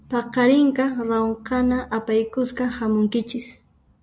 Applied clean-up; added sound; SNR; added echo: none; none; none; none.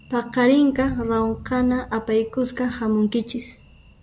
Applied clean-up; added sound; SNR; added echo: none; Thunder; 19 dB; none.